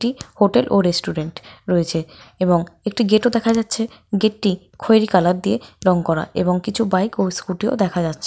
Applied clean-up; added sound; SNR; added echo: none; none; none; none.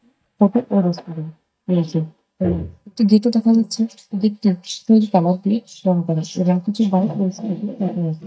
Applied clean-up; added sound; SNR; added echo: neural mask model DeepFilterNet 3.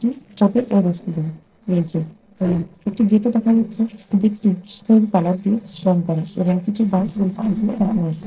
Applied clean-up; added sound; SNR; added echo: neural separator model SepFormer DNS4.